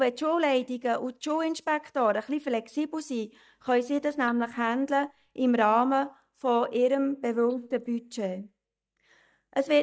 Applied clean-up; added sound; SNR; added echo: neural mask model DeepFilterNet 3.